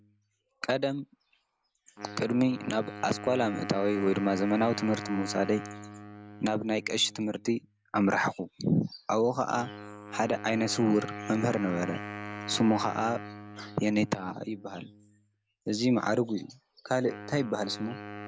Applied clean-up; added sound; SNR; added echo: none; Wind instrument, woodwind instrument; 13 dB; none.